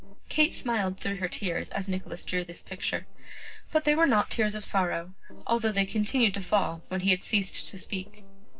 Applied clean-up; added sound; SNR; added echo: neural separator model SepFormer DNS4.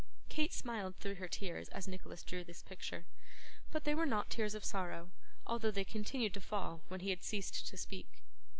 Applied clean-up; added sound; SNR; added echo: none; none; none; none.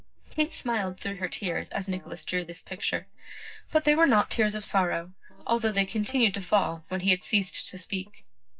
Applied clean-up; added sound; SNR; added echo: neural mask model DeepFilterNet 3.